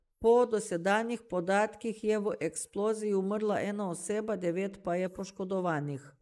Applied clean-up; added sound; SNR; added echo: neural mask model Resemble Enhance denoiser.